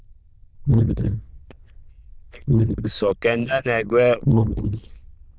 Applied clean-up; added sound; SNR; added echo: neural diffusion model UNIVERSE++.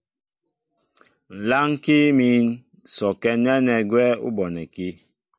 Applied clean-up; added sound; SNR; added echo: none; none; none; none.